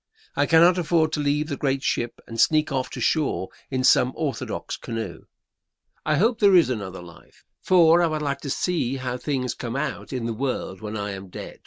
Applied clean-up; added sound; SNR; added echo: none; none; none; none.